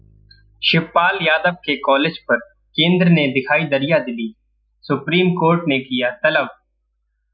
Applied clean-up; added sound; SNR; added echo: classical method spectral subtraction.